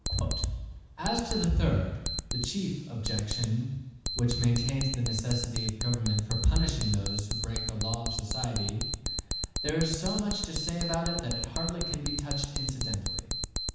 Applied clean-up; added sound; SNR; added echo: none; Alarm; 3 dB; reverberation time 1.1 s.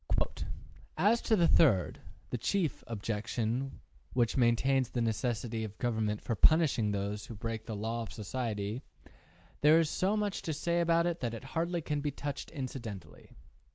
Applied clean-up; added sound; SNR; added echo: none; none; none; none.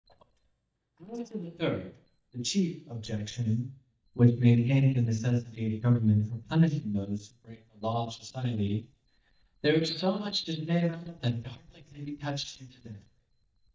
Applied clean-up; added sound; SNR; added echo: neural mask model DeepFilterNet 3.